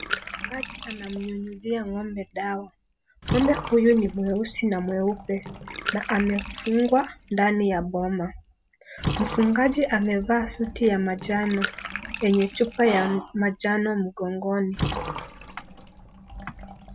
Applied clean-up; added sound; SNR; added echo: none; Bathtub (filling or washing) / Water; 11 dB; none.